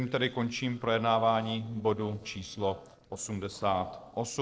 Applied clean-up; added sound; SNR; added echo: neural separator model SepFormer DNS4.